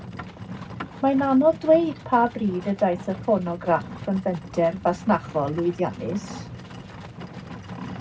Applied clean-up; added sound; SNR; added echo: none; Livestock, farm animals, working animals; 13 dB; reverberation time 0.4 s.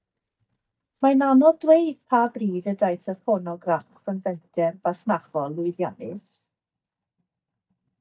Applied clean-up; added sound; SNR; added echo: neural mask model DeepFilterNet 3.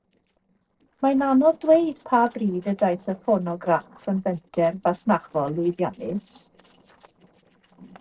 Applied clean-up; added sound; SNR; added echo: neural separator model SepFormer DNS4.